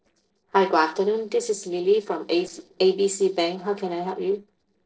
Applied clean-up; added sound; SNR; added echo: neural separator model SepFormer DNS4.